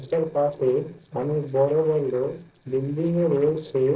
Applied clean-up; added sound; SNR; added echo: neural separator model SepFormer DNS4.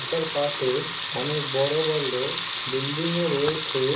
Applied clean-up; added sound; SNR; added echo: none; Sink (filling or washing) / Water tap, faucet / Liquid; -1 dB; reverberation time 0.3 s.